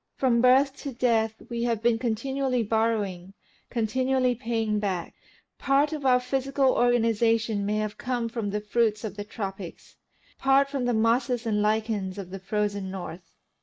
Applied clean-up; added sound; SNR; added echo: neural mask model Resemble Enhance denoiser.